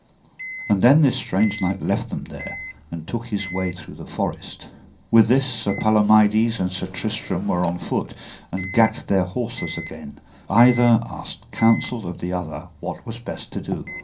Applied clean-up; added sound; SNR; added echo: none; Microwave oven; 18 dB; reverberation time 0.3 s.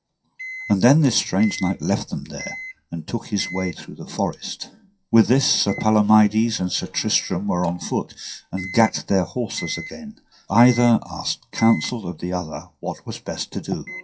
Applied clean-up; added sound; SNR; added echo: classical method WPE with log-MMSE.